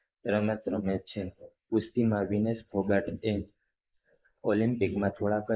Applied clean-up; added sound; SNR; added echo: neural mask model Resemble Enhance denoiser.